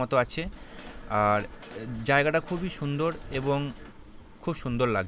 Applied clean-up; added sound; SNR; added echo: none; Mechanisms; 19 dB; none.